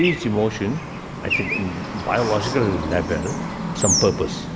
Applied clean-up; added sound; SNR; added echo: none; Traffic noise, roadway noise / Bird; 3 dB; none.